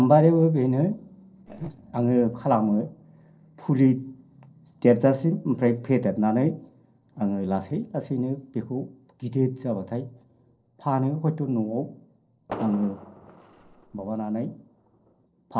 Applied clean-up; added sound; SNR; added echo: neural separator model SepFormer DNS4.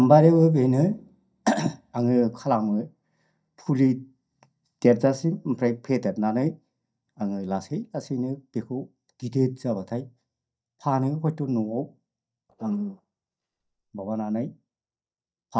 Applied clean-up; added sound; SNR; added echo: neural mask model DeepFilterNet 3.